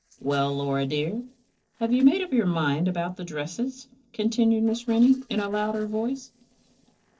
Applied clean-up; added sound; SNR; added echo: neural separator model SepFormer DNS4.